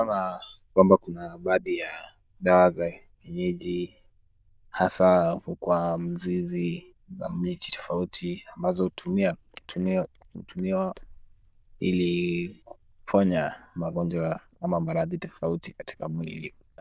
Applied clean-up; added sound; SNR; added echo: neural diffusion model UNIVERSE++.